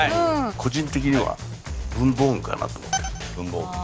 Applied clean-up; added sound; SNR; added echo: none; none; none; none.